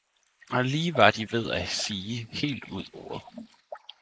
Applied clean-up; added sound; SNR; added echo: neural mask model Resemble Enhance denoiser.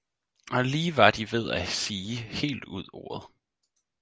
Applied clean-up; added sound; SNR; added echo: none; none; none; none.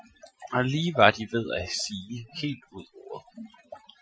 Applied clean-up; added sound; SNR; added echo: classical method Wiener filter.